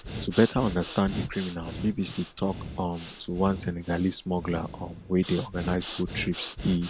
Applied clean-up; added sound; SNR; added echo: none; Breathing; 10 dB; none.